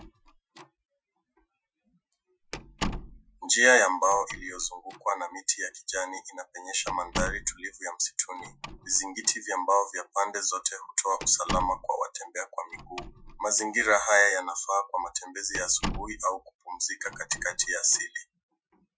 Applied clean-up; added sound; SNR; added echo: classical method Wiener filter.